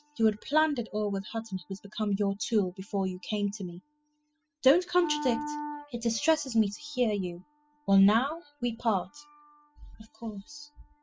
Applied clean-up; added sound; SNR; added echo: classical method spectral subtraction.